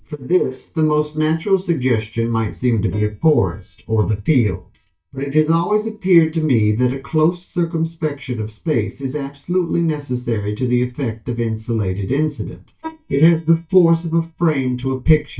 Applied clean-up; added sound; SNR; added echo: neural mask model DeepFilterNet 3.